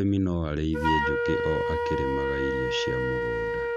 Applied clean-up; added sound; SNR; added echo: none; Wind instrument, woodwind instrument; -1 dB; none.